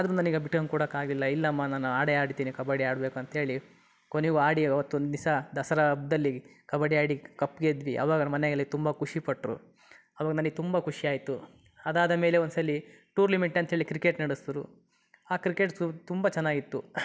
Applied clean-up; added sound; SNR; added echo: none; none; none; none.